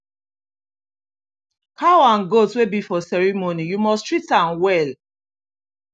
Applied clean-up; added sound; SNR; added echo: none; none; none; none.